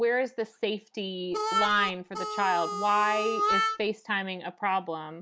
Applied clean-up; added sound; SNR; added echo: none; Harmonica; 0 dB; none.